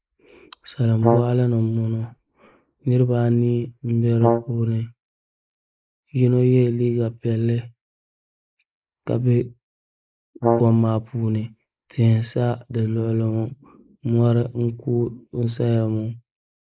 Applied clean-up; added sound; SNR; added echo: neural mask model Resemble Enhance denoiser.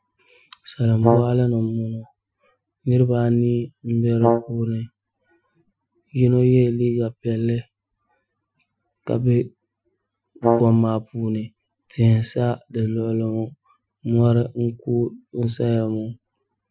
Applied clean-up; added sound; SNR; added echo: classical method Wiener filter.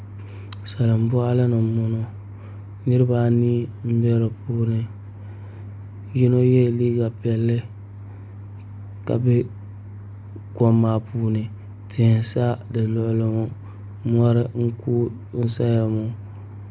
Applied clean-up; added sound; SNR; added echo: none; none; none; none.